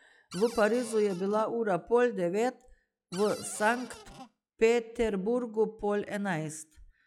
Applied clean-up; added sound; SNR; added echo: classical method log-MMSE.